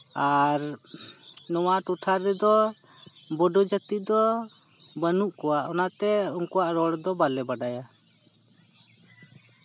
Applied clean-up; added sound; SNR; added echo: none; none; none; none.